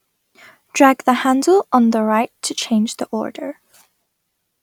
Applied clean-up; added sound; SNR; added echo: none; none; none; none.